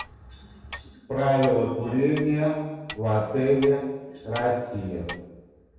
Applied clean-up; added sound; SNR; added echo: none; Clock; 18 dB; reverberation time 1.2 s.